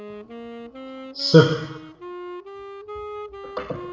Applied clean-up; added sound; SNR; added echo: none; Wind instrument, woodwind instrument; 12 dB; reverberation time 0.8 s.